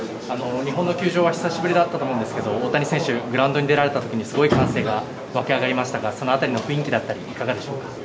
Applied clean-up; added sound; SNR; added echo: none; none; none; none.